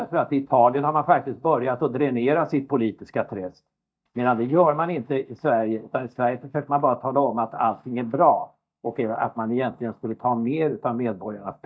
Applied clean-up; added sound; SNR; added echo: neural mask model DeepFilterNet 3.